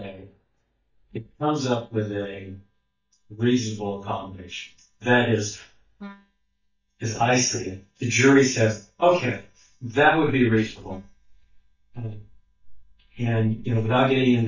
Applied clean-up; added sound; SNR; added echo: neural mask model DeepFilterNet 3.